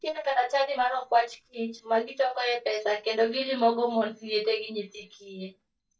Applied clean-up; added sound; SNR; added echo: neural mask model DeepFilterNet 3.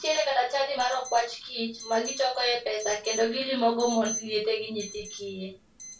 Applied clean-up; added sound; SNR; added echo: none; Alarm; 14 dB; reverberation time 0.2 s.